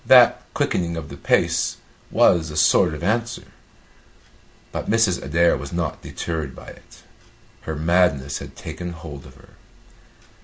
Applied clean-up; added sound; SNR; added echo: none; none; none; none.